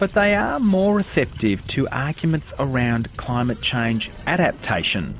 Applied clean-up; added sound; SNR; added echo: none; Rain; 16 dB; none.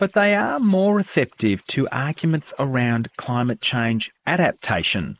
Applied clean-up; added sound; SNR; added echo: neural mask model Resemble Enhance denoiser.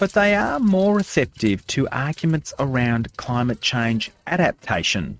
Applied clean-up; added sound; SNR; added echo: neural mask model RNNoise.